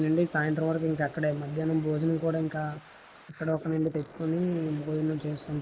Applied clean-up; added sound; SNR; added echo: neural mask model Resemble Enhance denoiser.